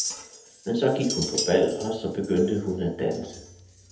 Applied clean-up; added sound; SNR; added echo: none; Chink, clink; 10 dB; reverberation time 0.7 s.